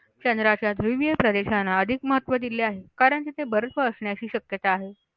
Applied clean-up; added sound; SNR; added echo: none; none; none; none.